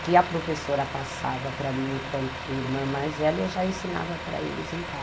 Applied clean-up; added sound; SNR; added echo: none; Truck; 7 dB; none.